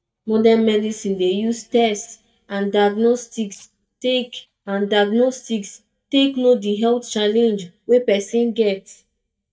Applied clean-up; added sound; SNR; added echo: neural mask model DeepFilterNet 3.